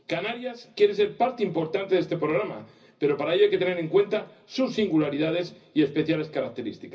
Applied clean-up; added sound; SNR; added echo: none; none; none; reverberation time 0.4 s.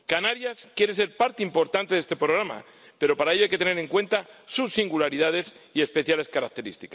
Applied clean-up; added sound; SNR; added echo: none; none; none; none.